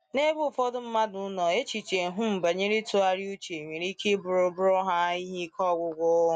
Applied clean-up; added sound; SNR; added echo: none; none; none; none.